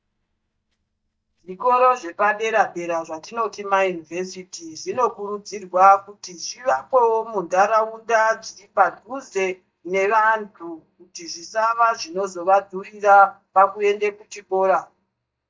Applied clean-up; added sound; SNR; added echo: neural mask model DeepFilterNet 3.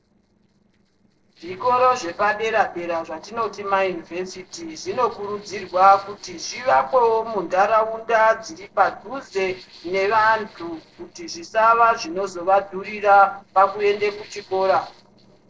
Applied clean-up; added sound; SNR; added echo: neural separator model SepFormer DNS4.